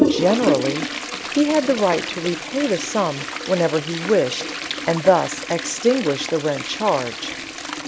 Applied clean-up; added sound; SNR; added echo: none; Toilet flush; 5 dB; none.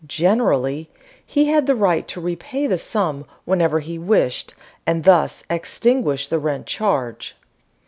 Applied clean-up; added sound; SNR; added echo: none; none; none; none.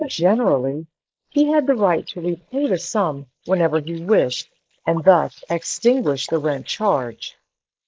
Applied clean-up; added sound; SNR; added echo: neural mask model Resemble Enhance denoiser.